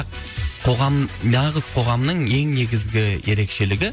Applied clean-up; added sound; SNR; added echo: none; none; none; none.